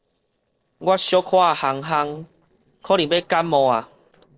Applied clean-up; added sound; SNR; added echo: neural separator model SepFormer DNS4.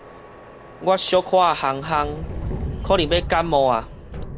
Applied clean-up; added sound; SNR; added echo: none; Subway, metro, underground; 9 dB; none.